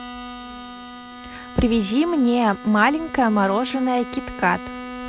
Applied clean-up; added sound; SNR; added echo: none; Bowed string instrument; 14 dB; none.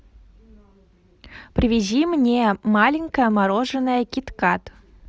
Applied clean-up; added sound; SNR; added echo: none; none; none; none.